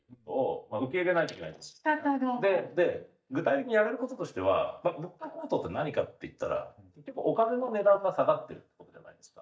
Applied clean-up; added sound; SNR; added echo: neural mask model DeepFilterNet 3.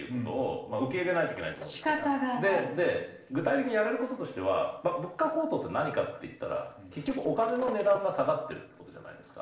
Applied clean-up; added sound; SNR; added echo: neural separator model SepFormer DNS4.